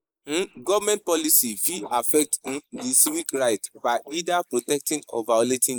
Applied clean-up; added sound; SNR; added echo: neural mask model Resemble Enhance denoiser.